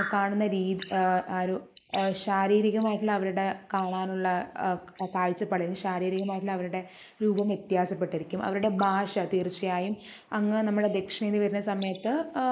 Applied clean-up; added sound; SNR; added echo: neural mask model Resemble Enhance denoiser.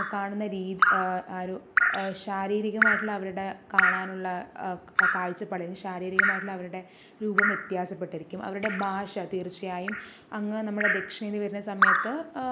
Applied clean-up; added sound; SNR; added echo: none; Drip; -3 dB; none.